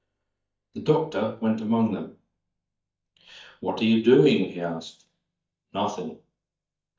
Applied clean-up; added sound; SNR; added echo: neural mask model DeepFilterNet 3.